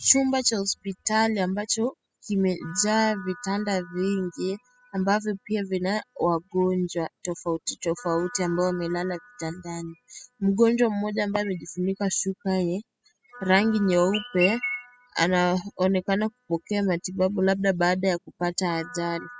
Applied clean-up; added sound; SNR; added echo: classical method spectral subtraction.